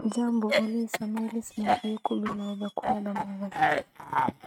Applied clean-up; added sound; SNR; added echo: neural mask model RNNoise.